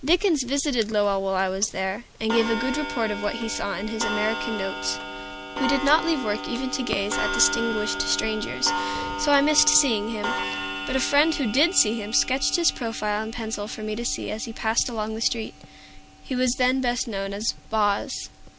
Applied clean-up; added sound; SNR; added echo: none; Clock; 8 dB; none.